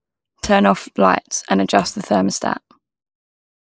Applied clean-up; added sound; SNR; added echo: neural mask model Resemble Enhance denoiser.